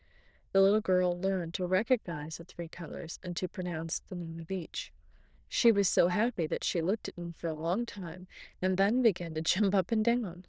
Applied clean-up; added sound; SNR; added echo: neural diffusion model UNIVERSE++.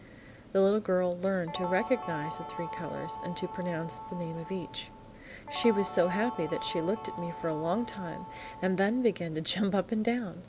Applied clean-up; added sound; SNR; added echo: none; Guitar; 9 dB; none.